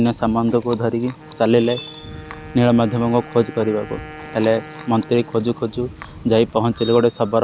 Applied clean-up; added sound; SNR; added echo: none; Wind instrument, woodwind instrument + Chewing, mastication; 18 dB; none.